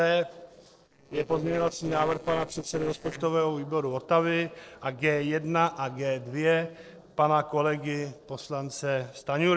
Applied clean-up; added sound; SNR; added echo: neural separator model SepFormer DNS4.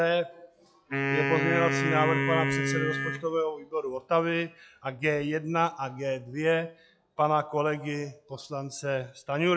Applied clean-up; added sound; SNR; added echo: classical method log-MMSE.